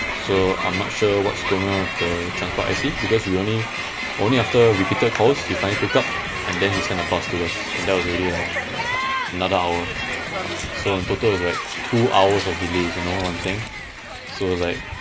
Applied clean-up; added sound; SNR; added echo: none; Crowd; 4 dB; none.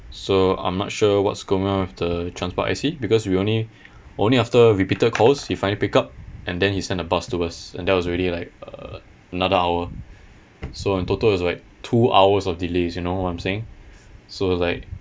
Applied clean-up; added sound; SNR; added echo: none; none; none; none.